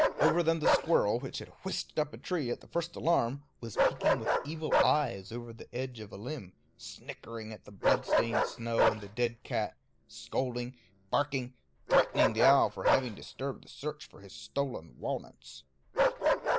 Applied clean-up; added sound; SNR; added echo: none; Bark; 0 dB; none.